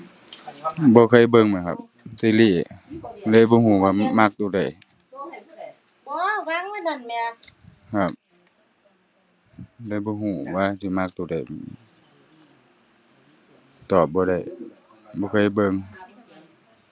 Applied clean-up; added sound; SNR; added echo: none; none; none; none.